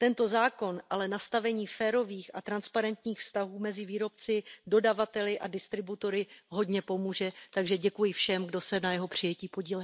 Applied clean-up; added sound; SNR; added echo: none; none; none; none.